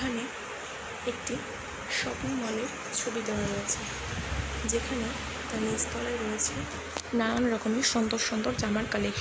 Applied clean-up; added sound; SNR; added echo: none; Rain; 12 dB; none.